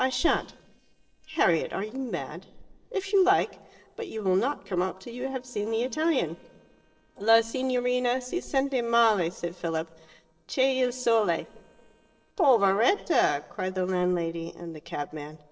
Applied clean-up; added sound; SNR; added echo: neural separator model SepFormer DNS4.